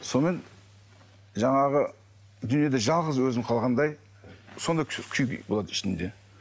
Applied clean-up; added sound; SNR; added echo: none; none; none; none.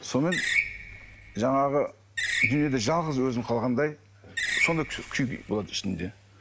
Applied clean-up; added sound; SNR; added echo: none; Screech; 3 dB; none.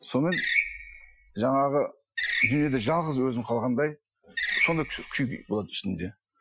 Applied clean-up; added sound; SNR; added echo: classical method Wiener filter.